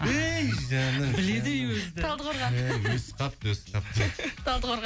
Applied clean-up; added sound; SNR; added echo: none; none; none; none.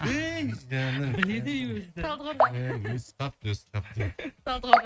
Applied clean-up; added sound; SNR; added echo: neural mask model RNNoise.